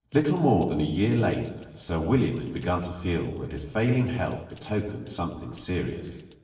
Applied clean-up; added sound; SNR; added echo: neural separator model SepFormer DNS4.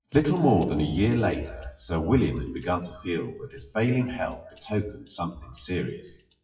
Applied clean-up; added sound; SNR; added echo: classical method WPE with log-MMSE.